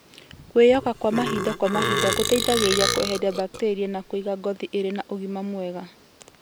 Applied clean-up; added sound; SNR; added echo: none; Burping, eructation; 3 dB; none.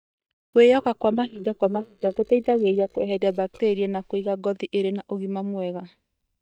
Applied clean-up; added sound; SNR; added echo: neural mask model DeepFilterNet 3.